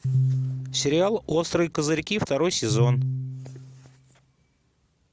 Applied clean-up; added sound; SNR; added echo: none; Piano; 1 dB; none.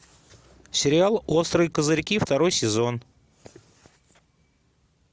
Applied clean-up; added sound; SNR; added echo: none; none; none; none.